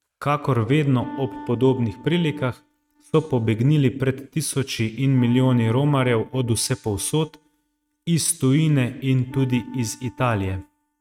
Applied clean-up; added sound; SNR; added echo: neural mask model RNNoise.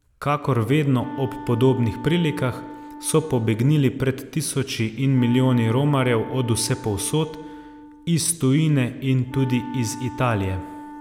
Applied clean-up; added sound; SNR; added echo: none; Wind instrument, woodwind instrument; 16 dB; none.